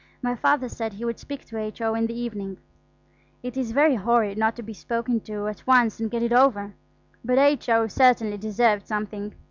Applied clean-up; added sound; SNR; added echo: none; none; none; none.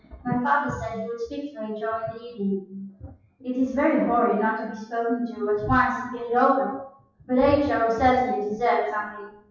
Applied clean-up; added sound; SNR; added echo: classical method WPE with log-MMSE.